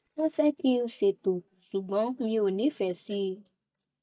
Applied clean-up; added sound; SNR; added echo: neural mask model DeepFilterNet 3.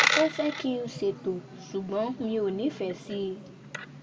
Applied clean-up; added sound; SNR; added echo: none; Coin (dropping); 3 dB; reverberation time 1.7 s.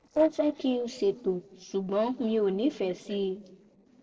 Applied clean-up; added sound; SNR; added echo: neural separator model SepFormer DNS4.